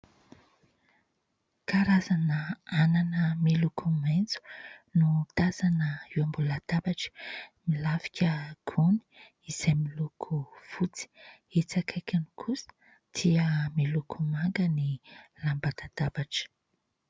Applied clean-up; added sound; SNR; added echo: none; none; none; none.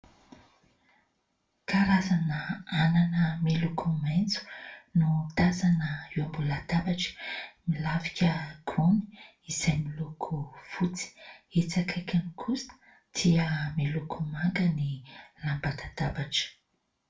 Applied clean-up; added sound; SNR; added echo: none; none; none; reverberation time 0.2 s.